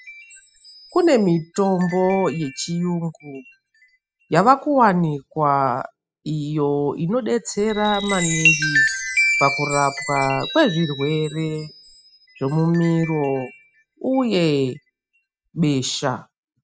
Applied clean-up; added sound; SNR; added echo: classical method spectral subtraction.